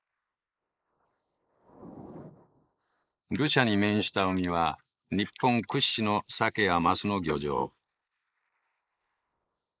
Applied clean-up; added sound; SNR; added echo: neural mask model Resemble Enhance denoiser.